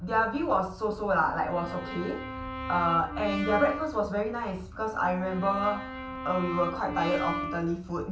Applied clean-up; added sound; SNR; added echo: none; Brass instrument; 8 dB; reverberation time 0.3 s.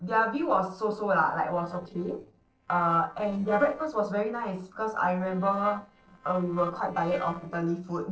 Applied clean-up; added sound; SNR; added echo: neural separator model SepFormer DNS4.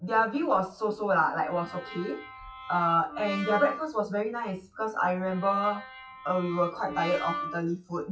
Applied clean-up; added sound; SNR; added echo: classical method WPE with log-MMSE.